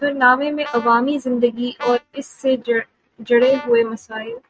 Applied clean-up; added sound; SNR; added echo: neural mask model RNNoise.